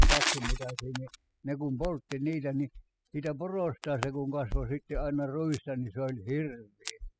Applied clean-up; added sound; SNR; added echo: classical method spectral subtraction.